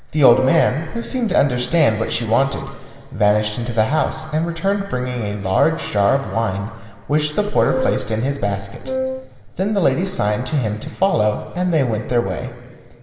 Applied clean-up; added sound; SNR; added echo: none; Wind instrument, woodwind instrument; 6 dB; reverberation time 2.9 s.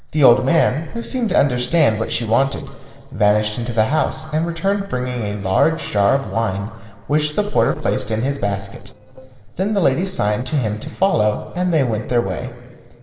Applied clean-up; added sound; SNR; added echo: neural separator model SepFormer DNS4.